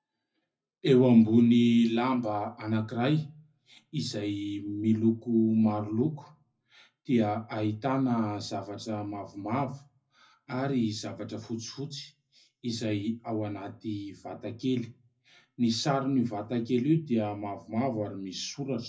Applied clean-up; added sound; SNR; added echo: none; none; none; reverberation time 0.4 s.